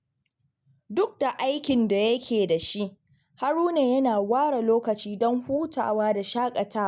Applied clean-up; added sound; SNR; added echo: none; none; none; none.